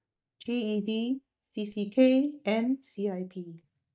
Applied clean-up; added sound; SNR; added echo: neural mask model DeepFilterNet 3.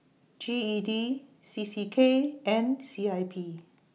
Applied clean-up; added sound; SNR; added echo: none; none; none; none.